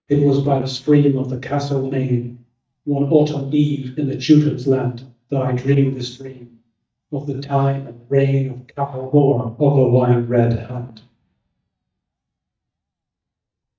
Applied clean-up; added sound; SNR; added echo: neural mask model DeepFilterNet 3.